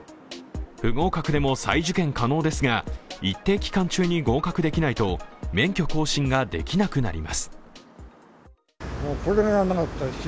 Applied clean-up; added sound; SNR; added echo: none; none; none; none.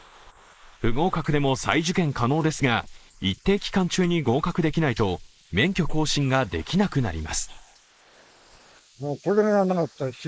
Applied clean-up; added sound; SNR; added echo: neural mask model Resemble Enhance denoiser.